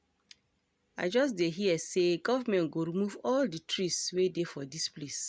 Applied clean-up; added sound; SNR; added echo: none; none; none; none.